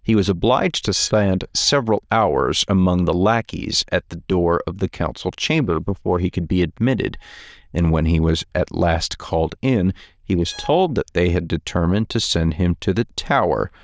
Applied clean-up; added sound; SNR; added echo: neural diffusion model UNIVERSE++.